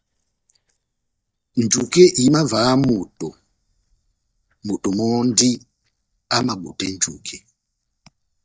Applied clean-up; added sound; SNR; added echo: neural mask model DeepFilterNet 3.